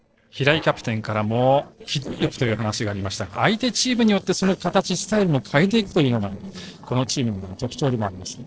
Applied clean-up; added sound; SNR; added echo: neural separator model SepFormer DNS4.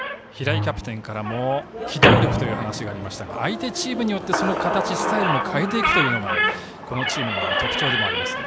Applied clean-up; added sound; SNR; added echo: none; Squeak / Slam; -2 dB; none.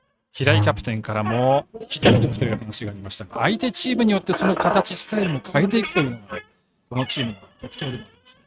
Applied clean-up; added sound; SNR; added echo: neural mask model RNNoise.